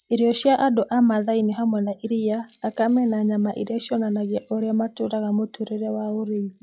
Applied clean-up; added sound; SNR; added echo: classical method log-MMSE.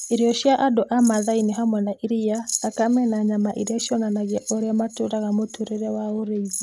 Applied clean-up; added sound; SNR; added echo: neural mask model RNNoise.